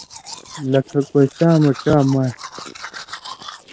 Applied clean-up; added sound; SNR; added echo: none; Domestic sounds, home sounds; 17 dB; none.